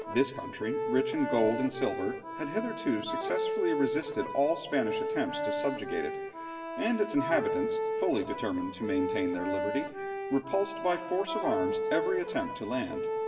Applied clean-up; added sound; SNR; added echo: none; Accordion; 3 dB; reverberation time 2.4 s.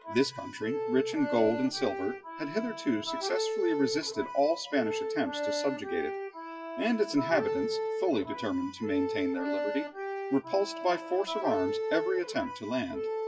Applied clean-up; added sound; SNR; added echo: classical method WPE with log-MMSE.